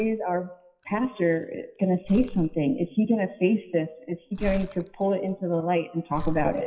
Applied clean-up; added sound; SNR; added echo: classical method WPE with log-MMSE.